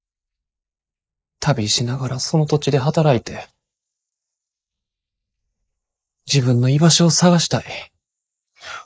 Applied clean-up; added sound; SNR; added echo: neural mask model Resemble Enhance denoiser.